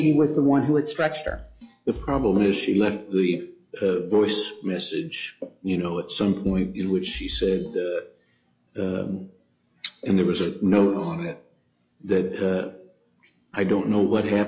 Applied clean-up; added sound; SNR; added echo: classical method log-MMSE.